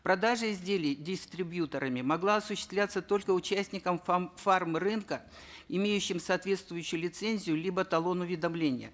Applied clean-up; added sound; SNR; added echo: none; none; none; none.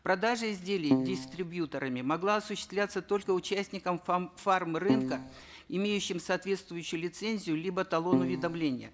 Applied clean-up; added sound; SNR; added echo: none; Keyboard (musical); -1 dB; none.